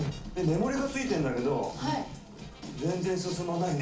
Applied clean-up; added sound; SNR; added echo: none; Explosion; 18 dB; reverberation time 0.4 s.